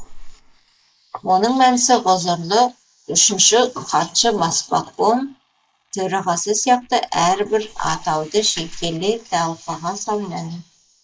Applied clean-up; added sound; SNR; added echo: neural mask model Resemble Enhance denoiser.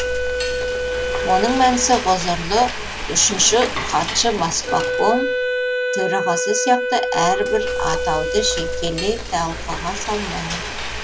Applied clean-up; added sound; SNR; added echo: none; Frying (food) + Wind instrument, woodwind instrument; 2 dB; none.